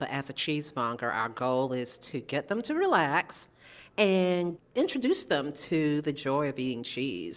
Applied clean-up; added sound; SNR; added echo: none; none; none; none.